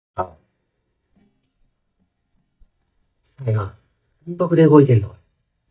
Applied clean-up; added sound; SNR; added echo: neural mask model DeepFilterNet 3.